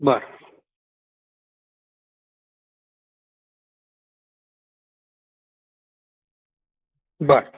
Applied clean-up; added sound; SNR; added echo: neural mask model Resemble Enhance denoiser.